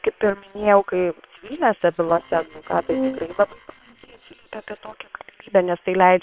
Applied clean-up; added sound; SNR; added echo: neural separator model SepFormer WHAM!.